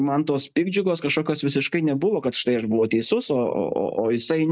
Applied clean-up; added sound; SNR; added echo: neural mask model Resemble Enhance denoiser.